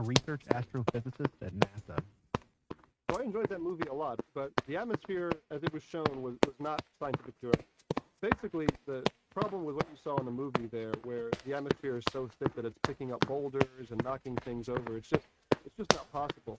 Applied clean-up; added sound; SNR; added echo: neural mask model RNNoise.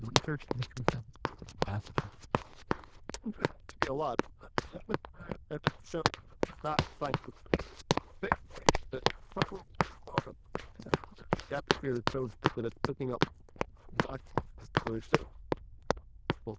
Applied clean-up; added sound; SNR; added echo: neural diffusion model UNIVERSE++.